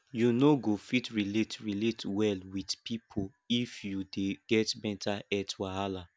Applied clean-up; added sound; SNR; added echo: none; none; none; none.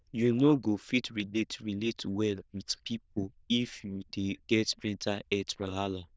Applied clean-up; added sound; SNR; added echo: neural diffusion model UNIVERSE++.